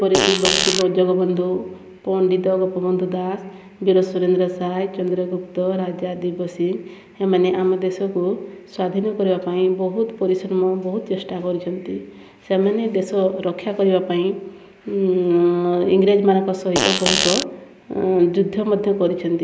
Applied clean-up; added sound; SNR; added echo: none; Fart; -1 dB; none.